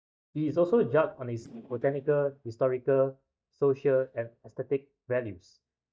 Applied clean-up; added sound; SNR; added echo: neural mask model DeepFilterNet 3.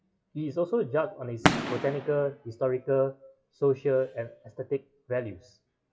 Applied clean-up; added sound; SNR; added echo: classical method WPE with log-MMSE.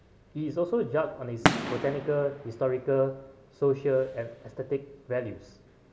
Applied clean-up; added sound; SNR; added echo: none; Fireworks; 6 dB; reverberation time 2.1 s.